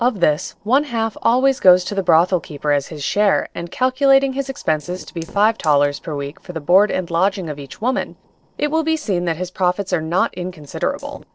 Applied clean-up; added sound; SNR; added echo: neural separator model SepFormer DNS4.